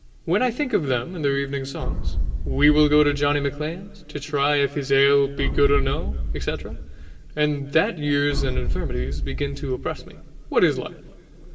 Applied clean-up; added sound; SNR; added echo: none; Boom; 2 dB; reverberation time 2.2 s.